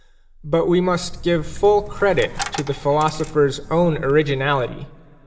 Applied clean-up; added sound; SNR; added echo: none; Coin (dropping); 12 dB; reverberation time 1.7 s.